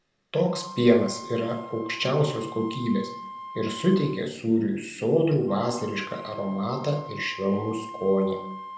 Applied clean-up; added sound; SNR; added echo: none; Wind instrument, woodwind instrument; 15 dB; reverberation time 0.7 s.